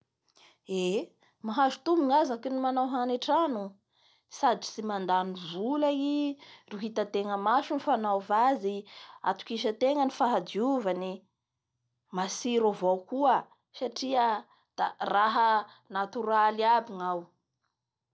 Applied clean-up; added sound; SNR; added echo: none; none; none; none.